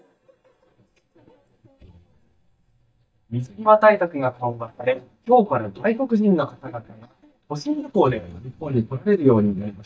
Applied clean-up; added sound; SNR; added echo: neural mask model DeepFilterNet 3.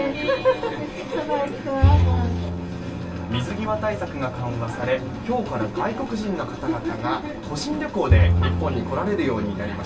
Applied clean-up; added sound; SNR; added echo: none; Bowed string instrument; 0 dB; reverberation time 0.2 s.